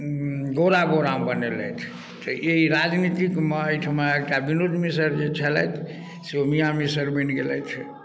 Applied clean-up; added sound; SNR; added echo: none; none; none; none.